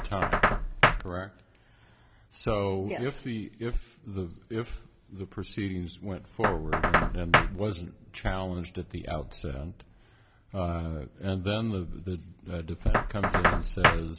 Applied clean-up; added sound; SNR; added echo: none; Knock; -2 dB; none.